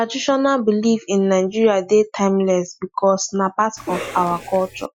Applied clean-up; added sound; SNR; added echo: classical method Wiener filter.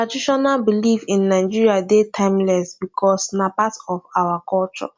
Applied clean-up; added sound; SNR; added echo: none; none; none; none.